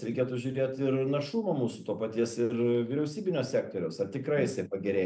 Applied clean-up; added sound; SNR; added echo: none; none; none; none.